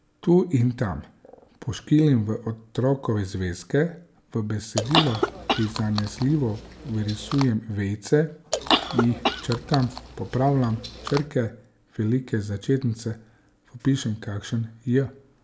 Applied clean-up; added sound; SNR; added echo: none; Chewing, mastication / Cough; 4 dB; none.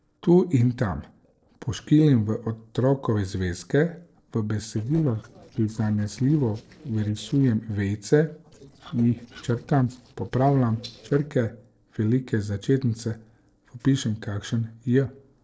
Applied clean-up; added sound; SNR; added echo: neural separator model SepFormer DNS4.